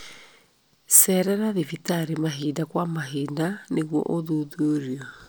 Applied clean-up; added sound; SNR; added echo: none; none; none; none.